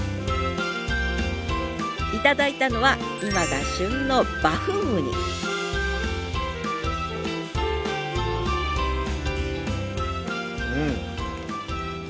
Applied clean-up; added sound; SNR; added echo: none; Wind instrument, woodwind instrument; 12 dB; none.